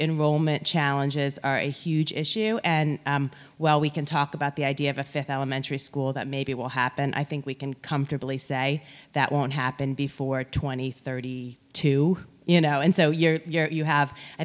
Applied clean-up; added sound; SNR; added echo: none; none; none; none.